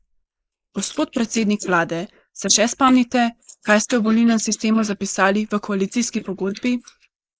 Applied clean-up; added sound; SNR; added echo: neural mask model Resemble Enhance denoiser.